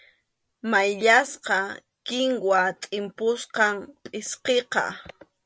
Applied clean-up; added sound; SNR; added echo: none; none; none; none.